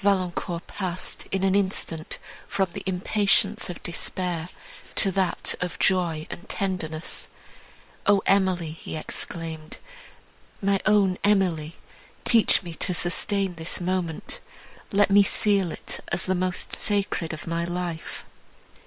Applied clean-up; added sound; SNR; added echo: neural separator model SepFormer WHAM!.